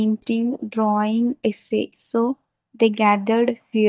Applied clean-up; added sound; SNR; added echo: neural mask model DeepFilterNet 3.